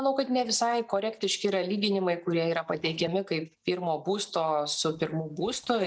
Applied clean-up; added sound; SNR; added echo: neural mask model DeepFilterNet 3.